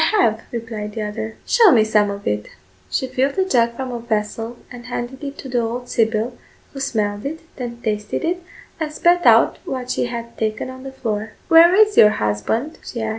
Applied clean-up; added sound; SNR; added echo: none; none; none; none.